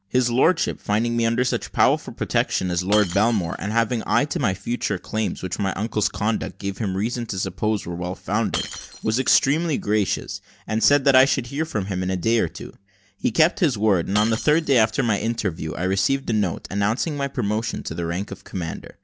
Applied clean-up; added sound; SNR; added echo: none; Shatter; 19 dB; none.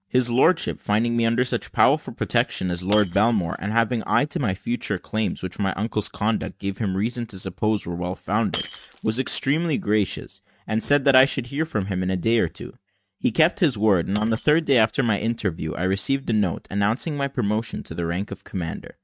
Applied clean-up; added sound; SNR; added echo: neural mask model RNNoise.